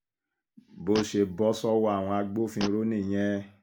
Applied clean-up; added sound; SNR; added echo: none; Fart; 15 dB; none.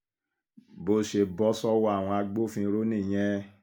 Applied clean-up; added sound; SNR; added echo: none; none; none; none.